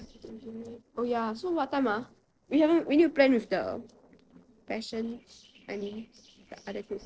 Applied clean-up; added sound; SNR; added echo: neural separator model SepFormer DNS4.